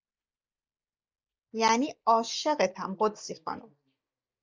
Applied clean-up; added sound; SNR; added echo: neural mask model DeepFilterNet 3.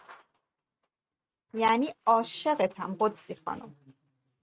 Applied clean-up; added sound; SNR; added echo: neural mask model RNNoise.